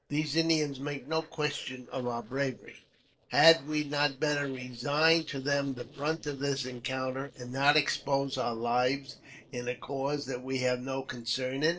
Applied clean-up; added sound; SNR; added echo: neural separator model SepFormer DNS4.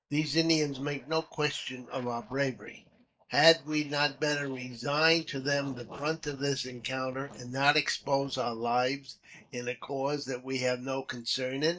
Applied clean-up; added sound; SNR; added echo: neural mask model DeepFilterNet 3.